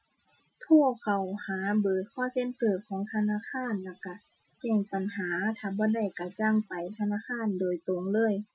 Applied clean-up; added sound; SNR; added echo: classical method Wiener filter.